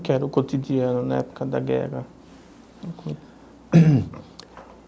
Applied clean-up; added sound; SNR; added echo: none; none; none; none.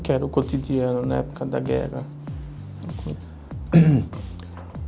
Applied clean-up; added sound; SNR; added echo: none; Bass guitar; 11 dB; none.